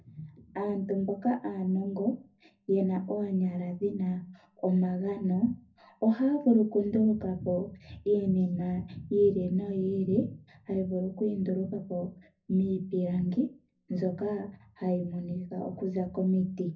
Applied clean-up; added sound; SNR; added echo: none; none; none; reverberation time 0.4 s.